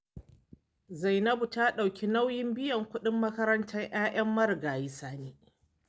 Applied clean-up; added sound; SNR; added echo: none; none; none; none.